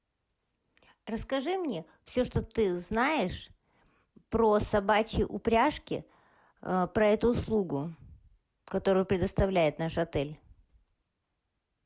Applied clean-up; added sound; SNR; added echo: none; none; none; none.